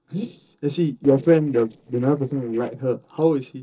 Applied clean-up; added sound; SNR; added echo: neural separator model SepFormer DNS4.